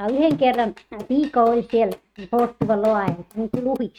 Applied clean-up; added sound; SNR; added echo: neural mask model RNNoise.